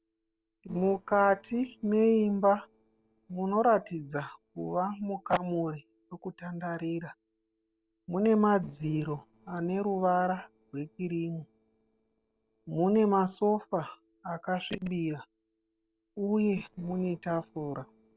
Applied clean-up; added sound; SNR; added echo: neural separator model SepFormer DNS4.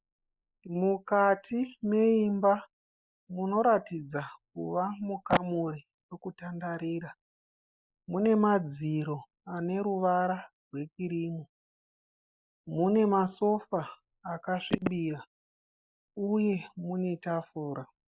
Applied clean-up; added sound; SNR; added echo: neural mask model Resemble Enhance denoiser.